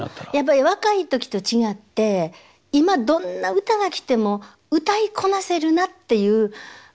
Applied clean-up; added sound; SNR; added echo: none; none; none; none.